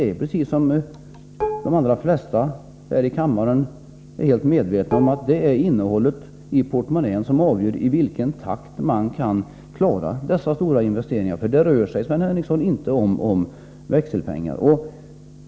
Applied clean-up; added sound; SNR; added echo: none; Dishes, pots, and pans; 10 dB; none.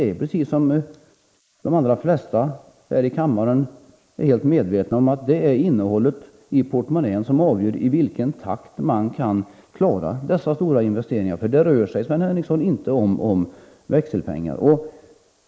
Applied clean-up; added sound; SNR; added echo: neural mask model Resemble Enhance denoiser.